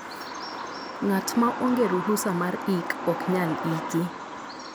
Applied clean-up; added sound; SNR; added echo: none; Bird vocalization, bird call, bird song; 6 dB; none.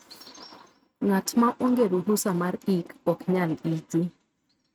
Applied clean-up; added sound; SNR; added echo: neural mask model RNNoise.